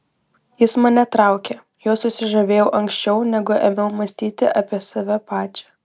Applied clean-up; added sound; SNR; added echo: none; none; none; none.